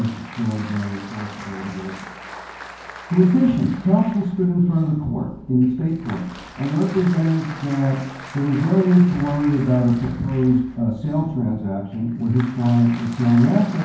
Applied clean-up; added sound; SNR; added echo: none; Applause; 19 dB; reverberation time 0.9 s.